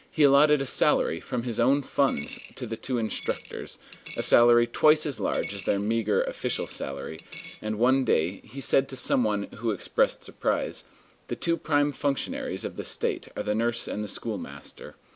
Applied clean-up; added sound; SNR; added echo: none; Coin (dropping); 15 dB; none.